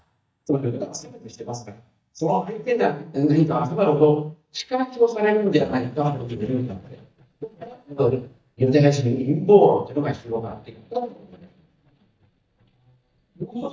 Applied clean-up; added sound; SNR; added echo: neural mask model DeepFilterNet 3.